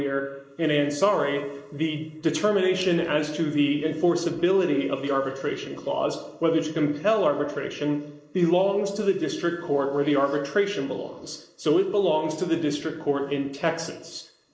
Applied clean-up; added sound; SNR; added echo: neural mask model Resemble Enhance denoiser.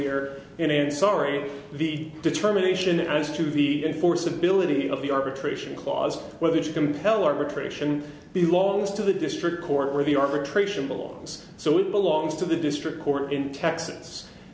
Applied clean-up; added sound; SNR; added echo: none; none; none; none.